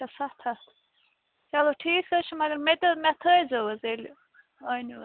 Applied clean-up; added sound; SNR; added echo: none; none; none; none.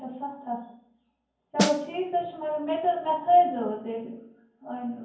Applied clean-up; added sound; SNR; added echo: none; Snare drum; -1 dB; reverberation time 0.9 s.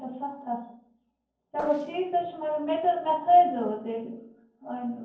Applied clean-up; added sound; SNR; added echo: neural separator model SepFormer DNS4.